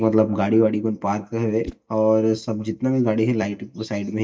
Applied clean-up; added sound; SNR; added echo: neural mask model DeepFilterNet 3.